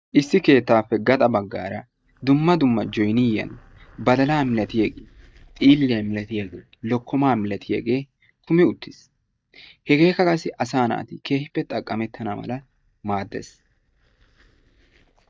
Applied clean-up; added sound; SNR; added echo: neural mask model DeepFilterNet 3.